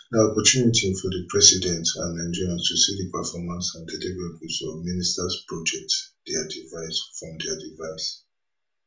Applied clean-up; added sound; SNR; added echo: none; none; none; reverberation time 0.2 s.